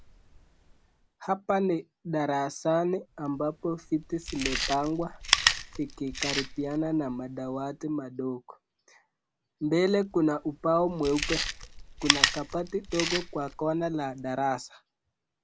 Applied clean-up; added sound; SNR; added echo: none; Chewing, mastication; 5 dB; none.